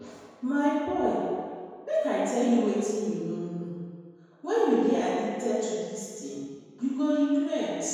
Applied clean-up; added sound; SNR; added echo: none; none; none; reverberation time 1.9 s.